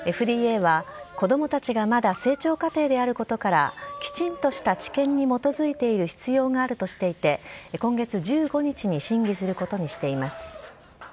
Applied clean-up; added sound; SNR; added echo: none; none; none; none.